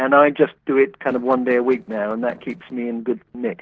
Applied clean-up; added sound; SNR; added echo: neural separator model SepFormer DNS4.